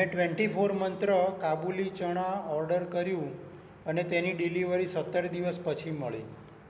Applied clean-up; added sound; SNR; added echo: none; none; none; none.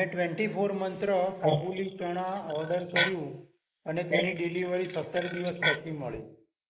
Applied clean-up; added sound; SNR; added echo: neural mask model Resemble Enhance denoiser.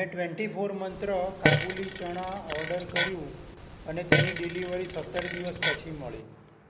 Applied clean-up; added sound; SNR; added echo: none; Fart; -2 dB; none.